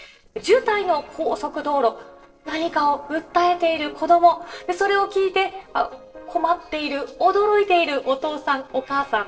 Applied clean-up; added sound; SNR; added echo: neural separator model SepFormer DNS4.